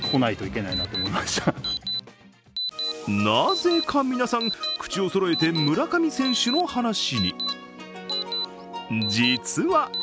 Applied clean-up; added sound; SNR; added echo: none; Alarm; 7 dB; none.